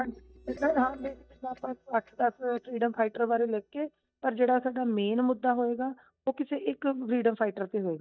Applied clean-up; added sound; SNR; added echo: neural mask model DeepFilterNet 3.